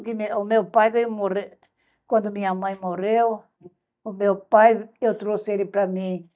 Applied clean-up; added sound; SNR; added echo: neural mask model DeepFilterNet 3.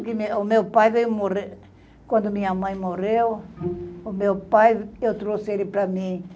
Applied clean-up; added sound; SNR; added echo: none; Bowed string instrument; 13 dB; none.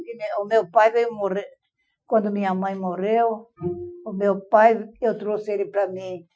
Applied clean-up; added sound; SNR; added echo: classical method Wiener filter.